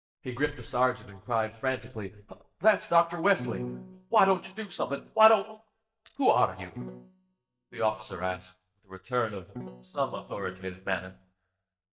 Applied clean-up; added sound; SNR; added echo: neural mask model DeepFilterNet 3.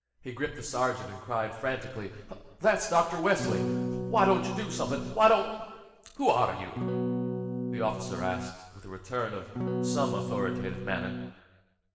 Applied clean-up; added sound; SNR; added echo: none; Electric guitar / Strum; 2 dB; reverberation time 1.4 s.